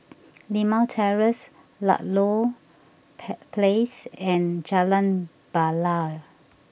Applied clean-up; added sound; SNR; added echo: none; none; none; none.